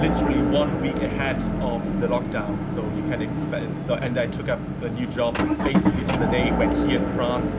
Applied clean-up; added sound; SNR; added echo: none; Motor vehicle (road) / Engine; -4 dB; none.